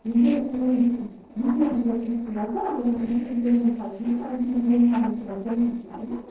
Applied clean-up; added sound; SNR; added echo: neural separator model SepFormer DNS4.